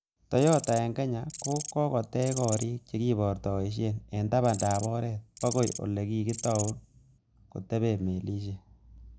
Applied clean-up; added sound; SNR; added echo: none; Insect; 6 dB; none.